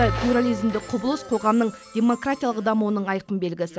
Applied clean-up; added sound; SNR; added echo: none; Bell; 11 dB; none.